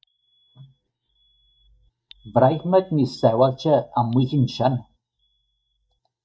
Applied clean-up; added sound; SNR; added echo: neural mask model DeepFilterNet 3.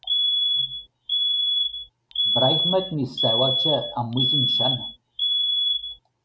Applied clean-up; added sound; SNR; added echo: none; Alarm; -5 dB; none.